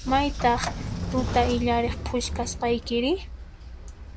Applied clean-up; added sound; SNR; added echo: none; Sliding door / Train; 6 dB; none.